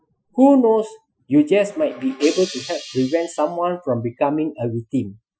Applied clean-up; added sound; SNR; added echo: classical method Wiener filter.